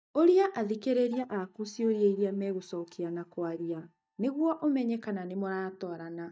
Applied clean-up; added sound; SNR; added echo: neural mask model DeepFilterNet 3.